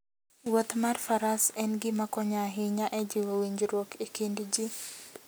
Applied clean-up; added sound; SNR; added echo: none; none; none; none.